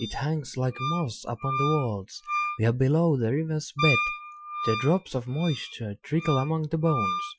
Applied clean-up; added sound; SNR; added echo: classical method Wiener filter.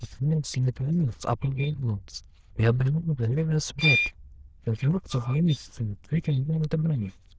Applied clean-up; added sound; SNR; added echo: neural diffusion model UNIVERSE++.